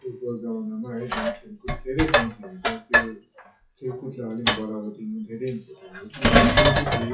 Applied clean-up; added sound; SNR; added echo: classical method WPE with log-MMSE.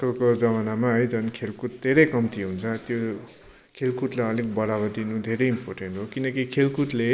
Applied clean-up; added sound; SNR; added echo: none; none; none; none.